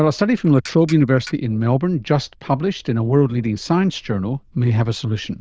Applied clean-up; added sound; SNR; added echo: neural diffusion model UNIVERSE++.